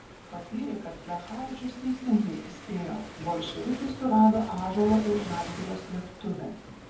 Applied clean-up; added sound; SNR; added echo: none; Waves, surf; 13 dB; reverberation time 0.7 s.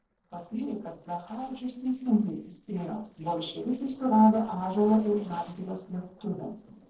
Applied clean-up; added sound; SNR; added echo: neural separator model SepFormer DNS4.